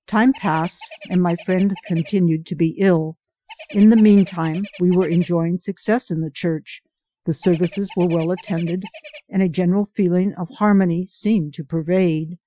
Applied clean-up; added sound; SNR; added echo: classical method Wiener filter.